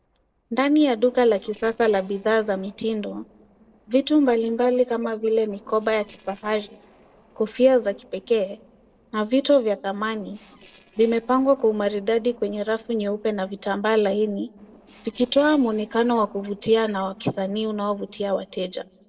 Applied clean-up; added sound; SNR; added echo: neural separator model SepFormer DNS4.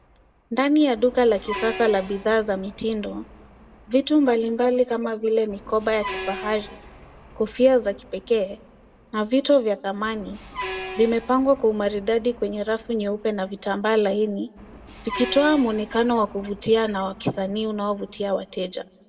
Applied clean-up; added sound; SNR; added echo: none; Truck; 16 dB; reverberation time 0.5 s.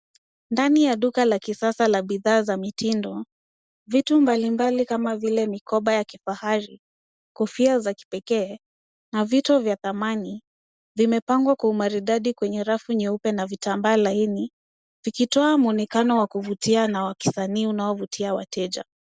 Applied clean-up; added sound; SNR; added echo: none; none; none; none.